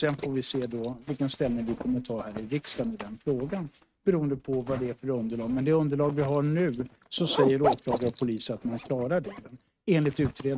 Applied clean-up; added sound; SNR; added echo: neural mask model RNNoise.